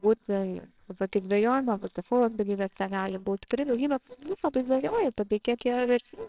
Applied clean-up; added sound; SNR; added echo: neural separator model SepFormer WHAMR!.